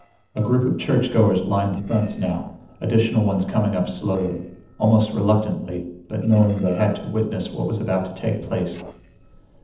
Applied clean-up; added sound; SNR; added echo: neural separator model SepFormer DNS4.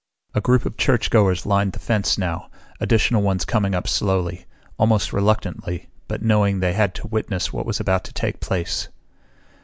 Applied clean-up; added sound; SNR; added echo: none; none; none; none.